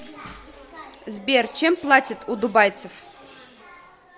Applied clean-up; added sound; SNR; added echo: none; none; none; none.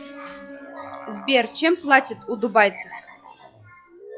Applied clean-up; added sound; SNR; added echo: classical method log-MMSE.